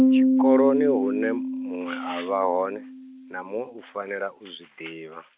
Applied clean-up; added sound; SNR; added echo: neural mask model RNNoise.